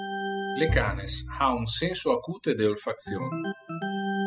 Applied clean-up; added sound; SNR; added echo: classical method spectral subtraction.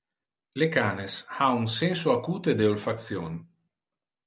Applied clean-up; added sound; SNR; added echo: none; none; none; none.